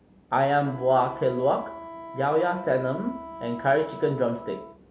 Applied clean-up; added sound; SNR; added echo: none; Wind instrument, woodwind instrument; 15 dB; none.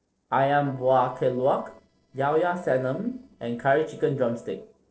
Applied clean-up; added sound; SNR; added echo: neural separator model SepFormer DNS4.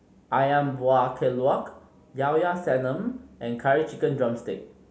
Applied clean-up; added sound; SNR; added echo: none; none; none; none.